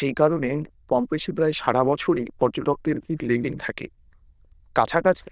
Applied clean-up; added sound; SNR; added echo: neural diffusion model UNIVERSE++.